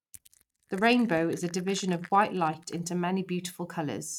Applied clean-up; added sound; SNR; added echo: neural mask model RNNoise.